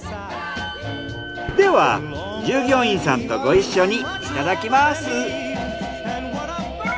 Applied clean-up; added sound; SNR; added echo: none; Wind instrument, woodwind instrument + Gunshot, gunfire; 14 dB; none.